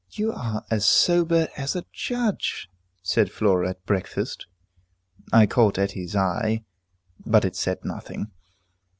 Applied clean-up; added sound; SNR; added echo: none; none; none; none.